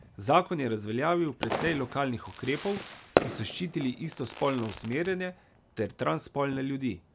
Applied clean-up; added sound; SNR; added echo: none; Fireworks; 7 dB; none.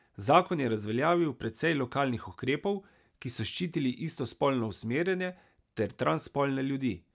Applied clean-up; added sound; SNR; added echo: none; none; none; none.